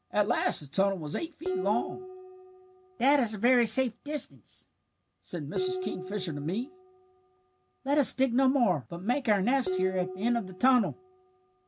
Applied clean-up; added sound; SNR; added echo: none; Dishes, pots, and pans; 10 dB; none.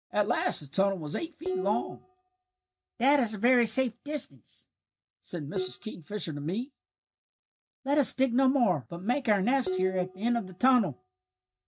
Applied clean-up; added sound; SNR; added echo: neural mask model DeepFilterNet 3.